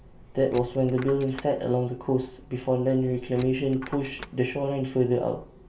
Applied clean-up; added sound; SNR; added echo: none; Coin (dropping); 20 dB; reverberation time 0.3 s.